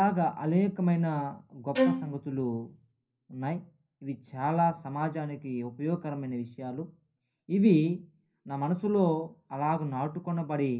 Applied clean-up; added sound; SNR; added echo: none; Bowed string instrument; 1 dB; reverberation time 0.5 s.